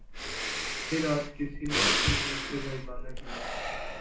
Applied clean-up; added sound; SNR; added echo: none; Breathing; -4 dB; reverberation time 0.4 s.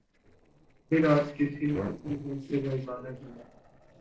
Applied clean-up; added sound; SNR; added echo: neural separator model SepFormer DNS4.